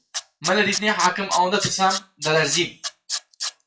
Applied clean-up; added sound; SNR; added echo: classical method WPE with log-MMSE.